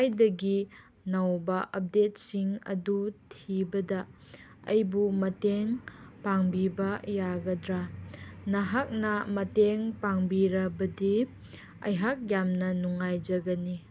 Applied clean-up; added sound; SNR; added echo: none; none; none; none.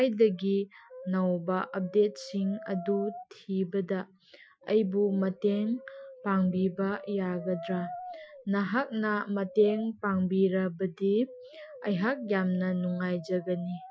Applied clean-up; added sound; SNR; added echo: classical method Wiener filter.